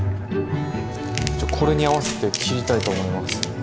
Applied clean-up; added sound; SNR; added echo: none; Bowed string instrument + Bowed string instrument; 11 dB; none.